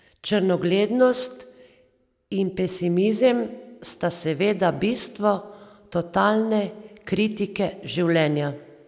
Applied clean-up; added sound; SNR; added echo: none; none; none; none.